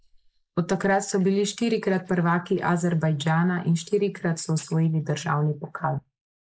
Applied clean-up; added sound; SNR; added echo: neural mask model Resemble Enhance denoiser.